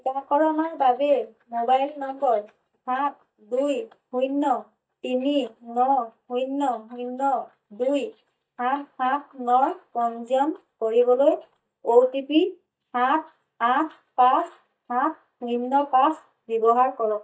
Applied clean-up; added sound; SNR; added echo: neural mask model DeepFilterNet 3.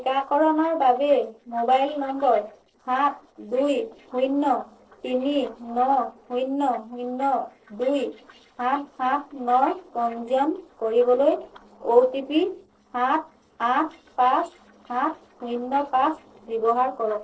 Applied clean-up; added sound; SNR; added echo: neural separator model SepFormer DNS4.